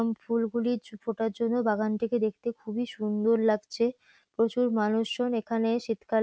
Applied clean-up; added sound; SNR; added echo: none; none; none; none.